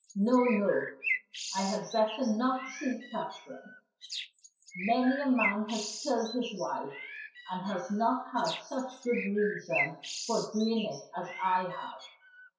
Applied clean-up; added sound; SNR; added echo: none; Bird; 9 dB; reverberation time 0.6 s.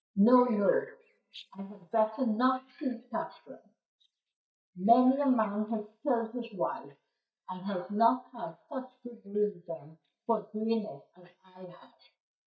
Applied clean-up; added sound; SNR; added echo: neural mask model DeepFilterNet 3.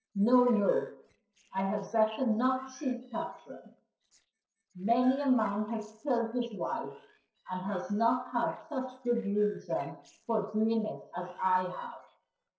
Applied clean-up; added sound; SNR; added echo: neural separator model SepFormer DNS4.